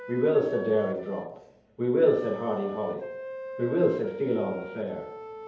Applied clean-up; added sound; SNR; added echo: none; Wind instrument, woodwind instrument; 13 dB; reverberation time 2.2 s.